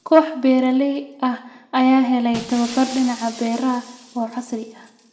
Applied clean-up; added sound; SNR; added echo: none; Shatter; 20 dB; reverberation time 0.8 s.